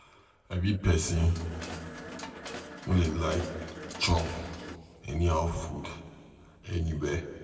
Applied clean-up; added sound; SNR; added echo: none; Mechanisms; 11 dB; reverberation time 1.9 s.